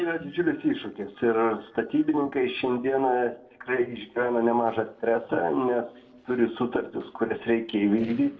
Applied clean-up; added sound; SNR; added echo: neural separator model SepFormer DNS4.